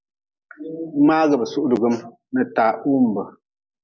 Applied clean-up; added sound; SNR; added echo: none; none; none; none.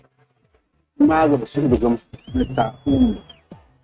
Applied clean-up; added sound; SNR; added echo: neural mask model RNNoise.